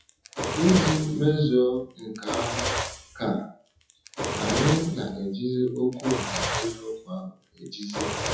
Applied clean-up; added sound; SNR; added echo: classical method WPE with log-MMSE.